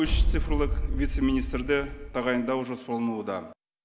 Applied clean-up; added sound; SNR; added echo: none; Boom; -2 dB; none.